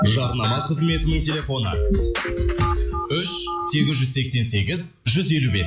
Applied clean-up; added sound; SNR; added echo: classical method log-MMSE.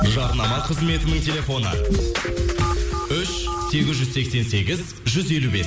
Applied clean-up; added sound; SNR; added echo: none; Snare drum; 15 dB; none.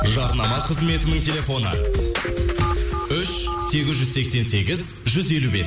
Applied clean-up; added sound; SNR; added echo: none; none; none; none.